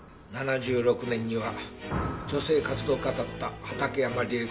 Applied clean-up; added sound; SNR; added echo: none; none; none; none.